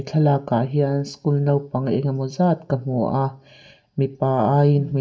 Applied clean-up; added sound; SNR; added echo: none; none; none; reverberation time 0.3 s.